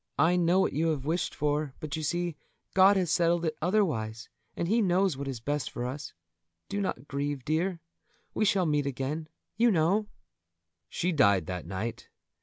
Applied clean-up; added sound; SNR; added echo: none; none; none; none.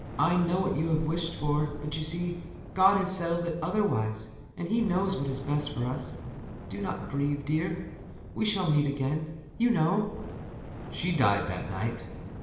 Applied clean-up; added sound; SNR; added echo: none; Fire; 12 dB; reverberation time 1.1 s.